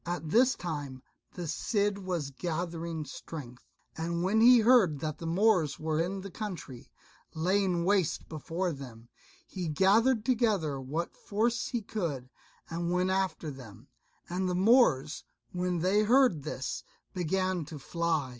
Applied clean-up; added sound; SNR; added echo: none; Cowbell; 16 dB; none.